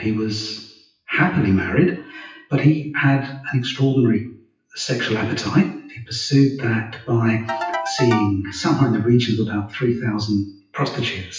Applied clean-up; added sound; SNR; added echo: classical method WPE with log-MMSE.